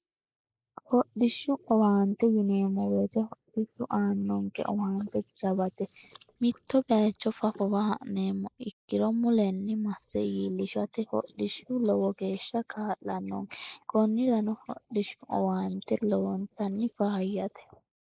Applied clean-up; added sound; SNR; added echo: neural mask model Resemble Enhance denoiser.